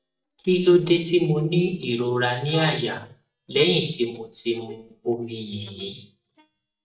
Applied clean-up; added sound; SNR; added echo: neural mask model DeepFilterNet 3.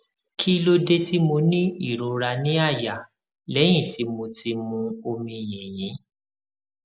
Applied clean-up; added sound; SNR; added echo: none; none; none; none.